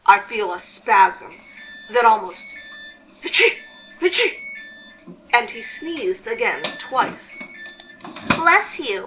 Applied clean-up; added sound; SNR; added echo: none; Doorbell; 13 dB; none.